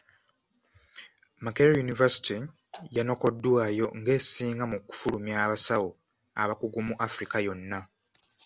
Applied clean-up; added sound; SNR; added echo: none; none; none; none.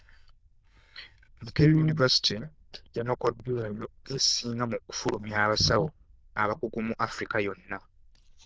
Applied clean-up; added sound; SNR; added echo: neural diffusion model UNIVERSE++.